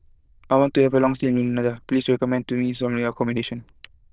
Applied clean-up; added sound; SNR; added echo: neural diffusion model UNIVERSE++.